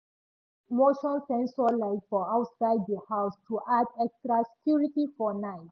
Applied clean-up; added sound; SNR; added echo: none; none; none; none.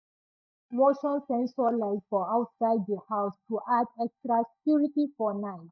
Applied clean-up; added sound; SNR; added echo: neural mask model DeepFilterNet 3.